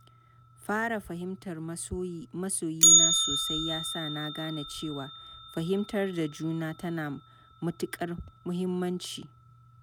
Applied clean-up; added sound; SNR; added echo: none; Bell; -2 dB; none.